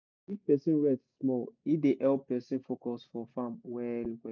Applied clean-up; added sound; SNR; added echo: none; none; none; none.